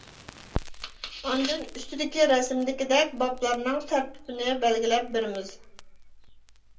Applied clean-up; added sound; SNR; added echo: none; Crackle; 13 dB; reverberation time 0.2 s.